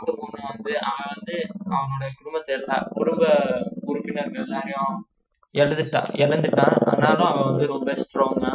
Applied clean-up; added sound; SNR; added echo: classical method Wiener filter.